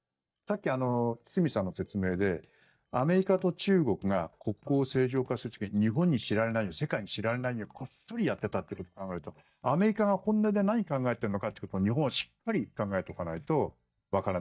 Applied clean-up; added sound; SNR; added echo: neural mask model DeepFilterNet 3.